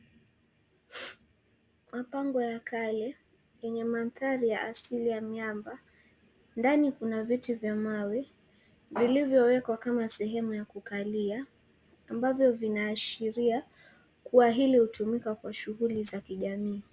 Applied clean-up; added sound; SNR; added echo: none; none; none; none.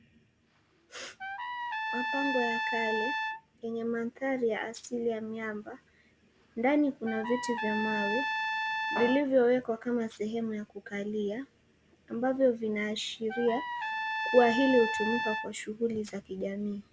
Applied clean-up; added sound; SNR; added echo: none; Trumpet; 4 dB; none.